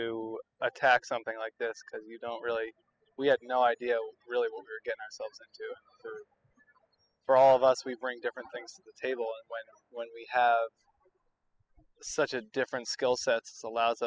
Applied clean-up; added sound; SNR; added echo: classical method spectral subtraction.